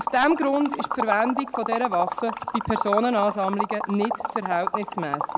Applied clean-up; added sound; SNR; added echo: none; Liquid; 4 dB; none.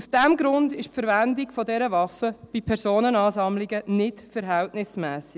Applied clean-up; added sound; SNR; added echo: none; none; none; none.